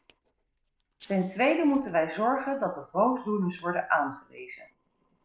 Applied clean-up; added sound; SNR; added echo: neural separator model SepFormer DNS4.